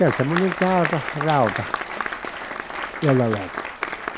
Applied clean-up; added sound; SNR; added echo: none; Applause; 6 dB; none.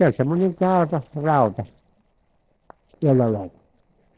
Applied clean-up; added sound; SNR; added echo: neural separator model SepFormer DNS4.